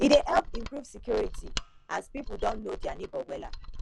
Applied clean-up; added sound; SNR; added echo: none; Mechanisms; 8 dB; none.